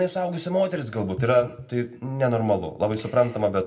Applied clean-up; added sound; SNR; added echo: none; none; none; reverberation time 0.3 s.